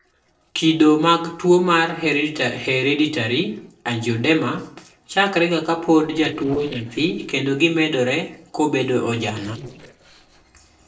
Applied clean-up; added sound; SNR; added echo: neural separator model SepFormer DNS4.